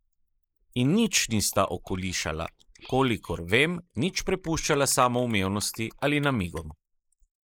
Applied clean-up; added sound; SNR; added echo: neural mask model Resemble Enhance denoiser.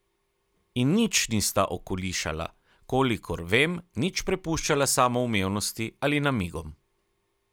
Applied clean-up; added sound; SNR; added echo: none; none; none; none.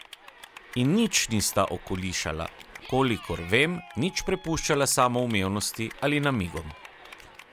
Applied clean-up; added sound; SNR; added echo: none; Cheering / Clapping; 19 dB; none.